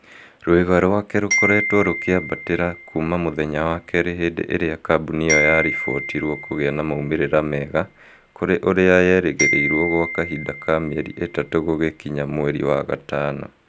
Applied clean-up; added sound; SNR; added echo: none; Glockenspiel; 7 dB; none.